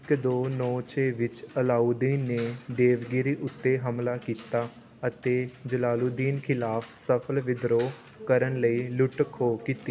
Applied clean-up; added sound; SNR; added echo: none; none; none; none.